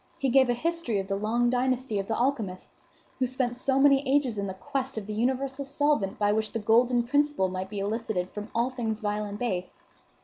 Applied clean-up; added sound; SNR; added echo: none; none; none; none.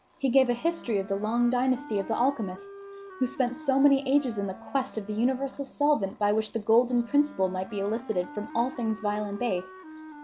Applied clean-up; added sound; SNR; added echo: none; Wind instrument, woodwind instrument; 18 dB; none.